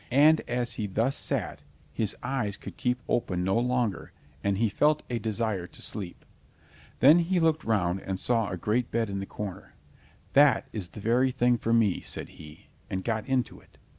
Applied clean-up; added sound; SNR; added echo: none; none; none; none.